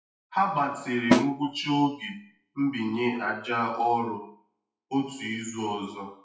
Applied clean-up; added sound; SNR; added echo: classical method WPE with log-MMSE.